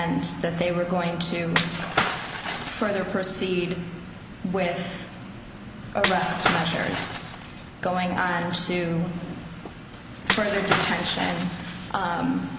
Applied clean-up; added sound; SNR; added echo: none; Shatter / Crushing; 1 dB; none.